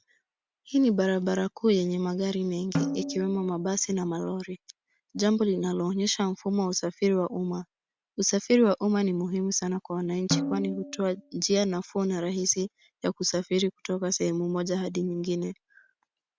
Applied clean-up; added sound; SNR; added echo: none; Snare drum; 8 dB; none.